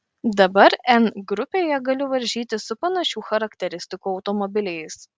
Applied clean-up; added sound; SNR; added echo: none; none; none; none.